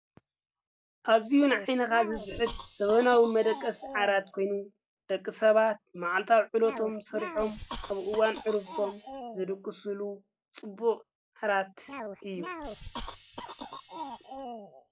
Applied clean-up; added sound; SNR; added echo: classical method log-MMSE.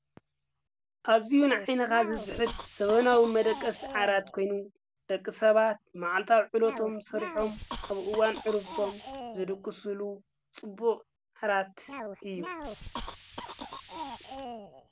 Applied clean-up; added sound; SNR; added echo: none; Cough; 13 dB; none.